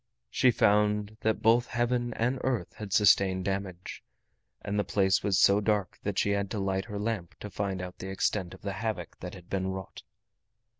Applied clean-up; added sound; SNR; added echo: none; none; none; none.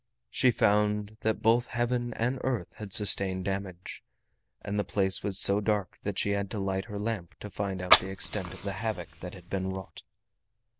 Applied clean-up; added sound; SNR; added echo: none; Fire; 0 dB; none.